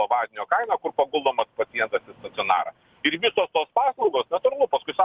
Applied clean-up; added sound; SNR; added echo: none; none; none; none.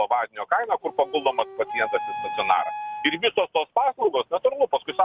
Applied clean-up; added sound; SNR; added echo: none; Wind instrument, woodwind instrument; 12 dB; none.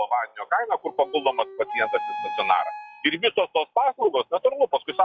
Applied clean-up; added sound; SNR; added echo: classical method log-MMSE.